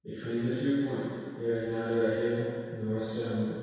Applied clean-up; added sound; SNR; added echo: none; none; none; reverberation time 2.0 s.